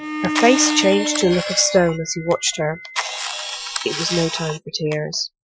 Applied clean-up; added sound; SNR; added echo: classical method Wiener filter.